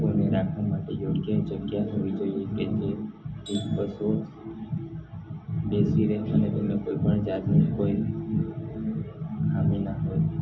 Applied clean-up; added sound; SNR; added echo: none; Tools; 19 dB; reverberation time 0.4 s.